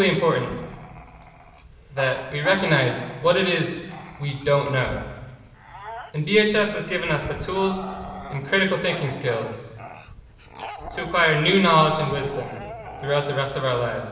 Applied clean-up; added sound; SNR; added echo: none; Bark / Growling; 16 dB; reverberation time 1.1 s.